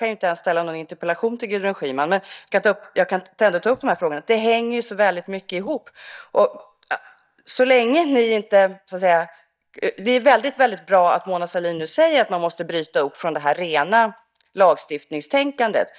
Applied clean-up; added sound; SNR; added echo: neural mask model DeepFilterNet 3.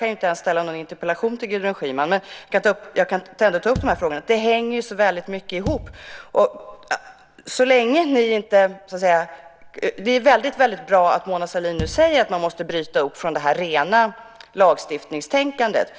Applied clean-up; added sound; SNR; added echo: none; Bass drum; 14 dB; none.